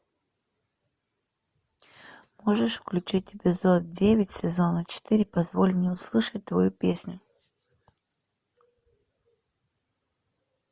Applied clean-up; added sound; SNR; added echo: none; none; none; none.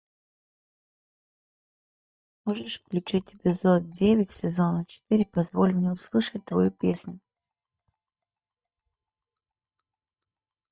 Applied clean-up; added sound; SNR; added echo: neural mask model DeepFilterNet 3.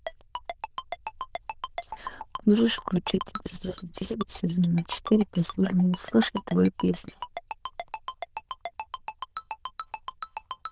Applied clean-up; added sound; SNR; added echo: neural diffusion model UNIVERSE++.